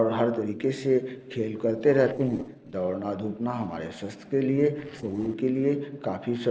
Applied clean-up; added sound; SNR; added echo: neural separator model SepFormer DNS4.